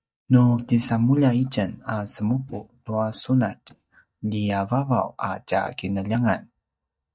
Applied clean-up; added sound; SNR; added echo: neural mask model DeepFilterNet 3.